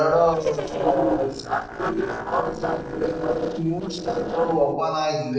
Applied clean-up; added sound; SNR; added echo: neural separator model SepFormer DNS4.